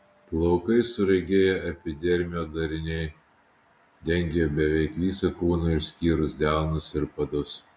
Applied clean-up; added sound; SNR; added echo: none; none; none; none.